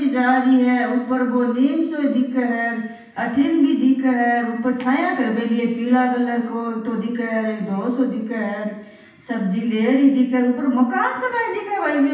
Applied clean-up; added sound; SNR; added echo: none; none; none; reverberation time 0.9 s.